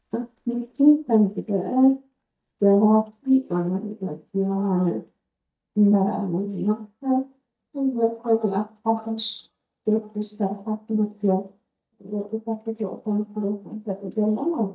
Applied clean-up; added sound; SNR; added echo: neural mask model DeepFilterNet 3.